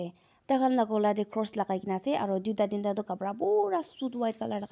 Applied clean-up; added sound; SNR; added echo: none; none; none; none.